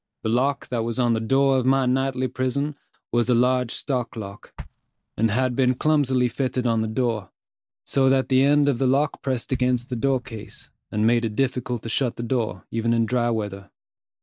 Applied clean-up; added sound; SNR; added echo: neural mask model DeepFilterNet 3.